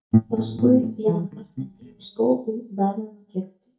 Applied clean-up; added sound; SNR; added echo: neural mask model DeepFilterNet 3.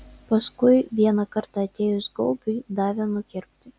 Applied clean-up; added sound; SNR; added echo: none; none; none; none.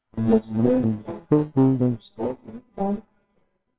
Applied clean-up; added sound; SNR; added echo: neural separator model SepFormer WHAMR!.